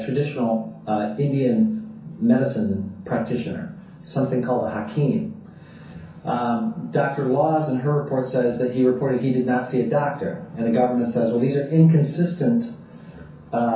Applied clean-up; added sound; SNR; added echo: none; none; none; reverberation time 0.6 s.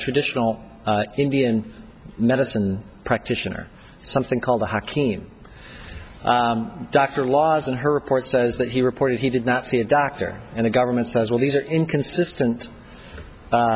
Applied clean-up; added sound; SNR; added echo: none; none; none; none.